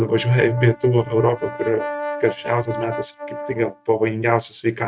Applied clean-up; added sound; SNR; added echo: neural mask model RNNoise.